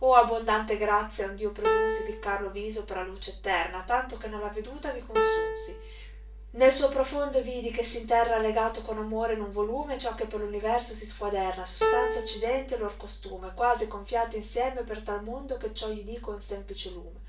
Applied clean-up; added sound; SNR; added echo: none; Piano; 1 dB; reverberation time 0.3 s.